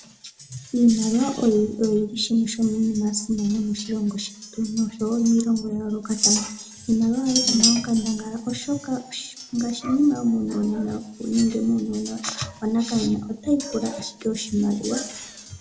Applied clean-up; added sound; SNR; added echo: none; Chink, clink; 9 dB; reverberation time 0.7 s.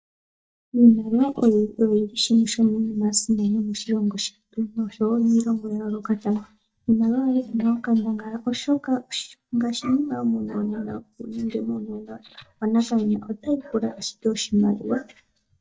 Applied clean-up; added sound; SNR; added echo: neural mask model DeepFilterNet 3.